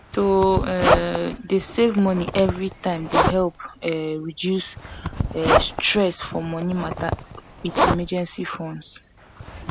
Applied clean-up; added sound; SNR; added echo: none; Zipper (clothing); 3 dB; none.